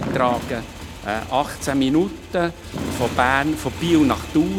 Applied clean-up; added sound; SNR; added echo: none; Motorcycle + Fireworks; 9 dB; none.